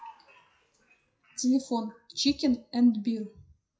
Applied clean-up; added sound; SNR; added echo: classical method WPE with log-MMSE.